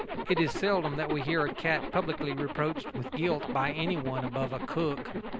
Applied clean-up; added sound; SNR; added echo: none; Zipper (clothing); 5 dB; none.